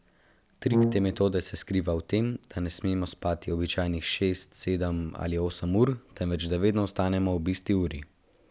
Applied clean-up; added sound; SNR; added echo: none; Brass instrument; -1 dB; none.